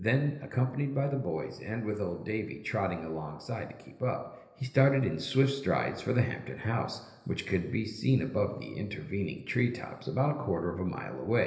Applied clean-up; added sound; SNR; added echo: none; none; none; reverberation time 1.4 s.